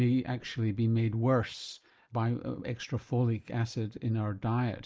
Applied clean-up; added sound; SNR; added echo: neural mask model Resemble Enhance denoiser.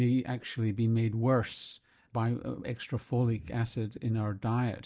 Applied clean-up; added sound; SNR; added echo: neural mask model DeepFilterNet 3.